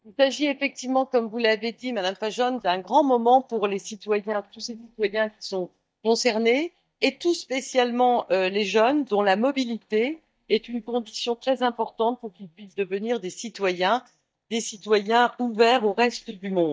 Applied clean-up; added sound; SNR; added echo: neural mask model DeepFilterNet 3.